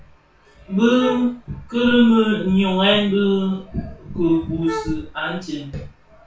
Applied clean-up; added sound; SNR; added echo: none; Wind instrument, woodwind instrument; 11 dB; reverberation time 0.3 s.